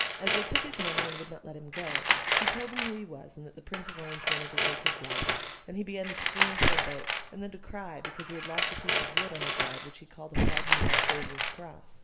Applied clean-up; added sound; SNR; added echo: none; Tools; -4 dB; reverberation time 1.3 s.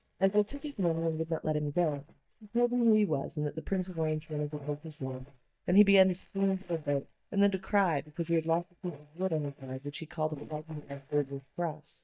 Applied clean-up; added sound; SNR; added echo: neural mask model DeepFilterNet 3.